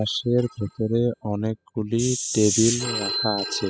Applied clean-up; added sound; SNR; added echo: classical method spectral subtraction.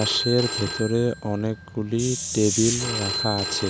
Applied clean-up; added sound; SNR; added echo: none; Telephone + Hiss; 5 dB; none.